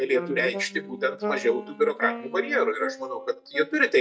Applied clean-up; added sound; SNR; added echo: neural mask model DeepFilterNet 3.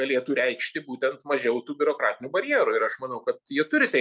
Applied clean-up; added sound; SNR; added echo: none; none; none; none.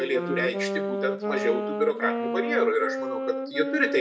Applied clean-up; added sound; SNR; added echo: none; Wind instrument, woodwind instrument; 2 dB; reverberation time 0.4 s.